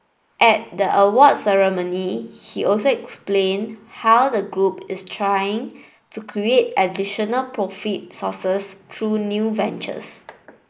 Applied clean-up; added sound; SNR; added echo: neural mask model Resemble Enhance denoiser.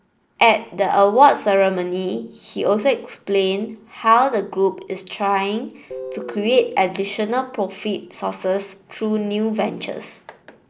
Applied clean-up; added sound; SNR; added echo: neural separator model SepFormer DNS4.